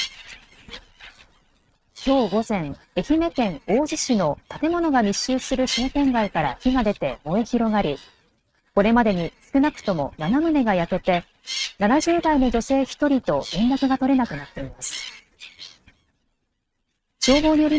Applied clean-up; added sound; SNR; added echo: neural mask model RNNoise.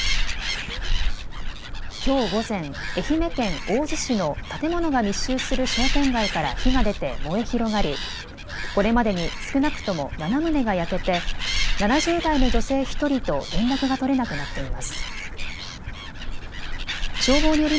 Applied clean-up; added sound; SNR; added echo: none; Animal; 0 dB; none.